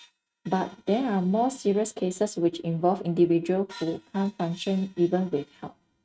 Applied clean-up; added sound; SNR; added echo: neural mask model RNNoise.